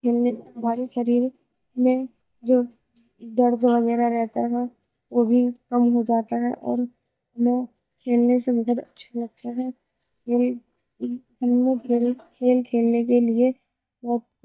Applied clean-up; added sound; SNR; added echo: neural mask model DeepFilterNet 3.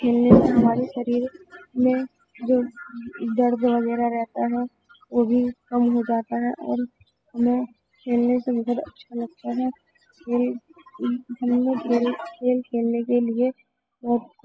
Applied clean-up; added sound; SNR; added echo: classical method spectral subtraction.